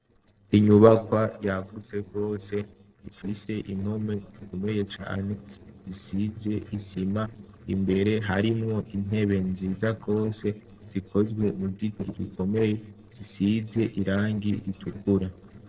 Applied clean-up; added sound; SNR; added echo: neural separator model SepFormer DNS4.